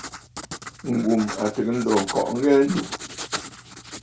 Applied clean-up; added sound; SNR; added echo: none; Writing; 11 dB; reverberation time 0.3 s.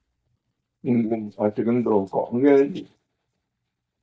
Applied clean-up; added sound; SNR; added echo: neural mask model DeepFilterNet 3.